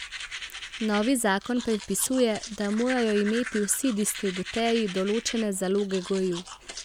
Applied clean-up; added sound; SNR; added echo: none; Domestic sounds, home sounds; 12 dB; none.